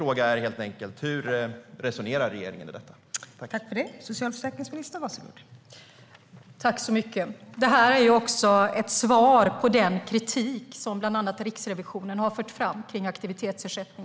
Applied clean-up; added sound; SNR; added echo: none; none; none; none.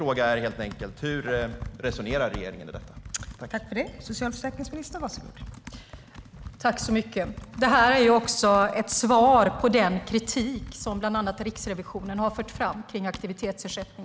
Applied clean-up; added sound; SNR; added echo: none; Computer keyboard; 16 dB; none.